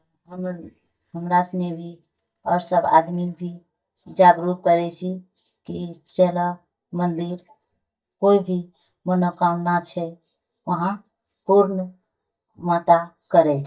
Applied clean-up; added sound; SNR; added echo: neural mask model DeepFilterNet 3.